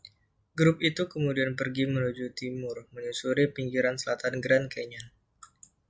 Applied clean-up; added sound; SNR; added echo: none; none; none; none.